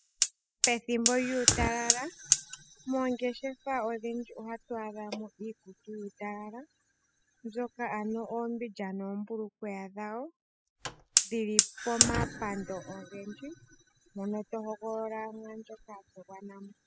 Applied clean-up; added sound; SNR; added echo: classical method spectral subtraction.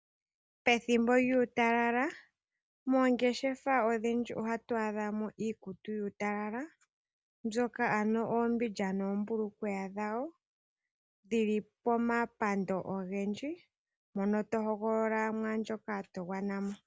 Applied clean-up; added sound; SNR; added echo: none; none; none; none.